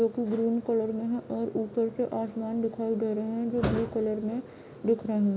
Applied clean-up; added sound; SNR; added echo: none; none; none; none.